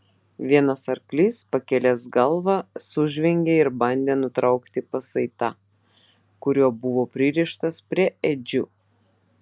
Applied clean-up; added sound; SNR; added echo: none; none; none; none.